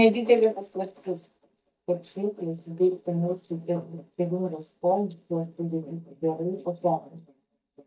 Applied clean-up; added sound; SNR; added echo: neural mask model DeepFilterNet 3.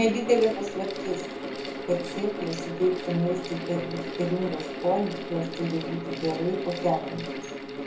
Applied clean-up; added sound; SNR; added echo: none; Mechanical fan; 6 dB; reverberation time 0.5 s.